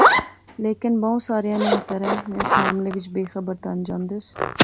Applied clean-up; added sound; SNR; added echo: none; Zipper (clothing); -1 dB; none.